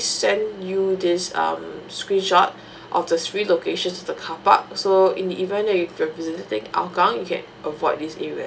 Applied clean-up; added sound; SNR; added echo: none; none; none; none.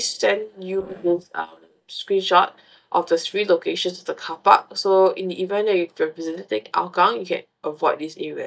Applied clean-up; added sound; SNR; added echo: neural mask model DeepFilterNet 3.